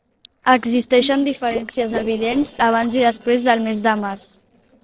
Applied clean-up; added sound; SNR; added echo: neural separator model SepFormer DNS4.